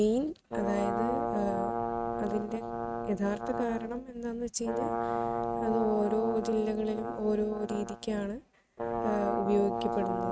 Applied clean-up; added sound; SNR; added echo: neural mask model RNNoise.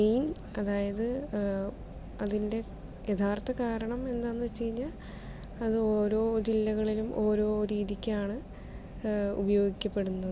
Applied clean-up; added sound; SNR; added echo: none; none; none; none.